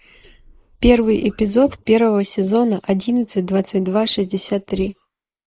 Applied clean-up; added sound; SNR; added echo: neural mask model Resemble Enhance denoiser.